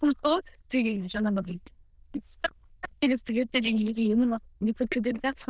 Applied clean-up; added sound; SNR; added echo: neural diffusion model UNIVERSE++.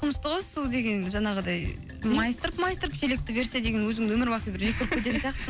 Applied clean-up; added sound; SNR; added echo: none; none; none; none.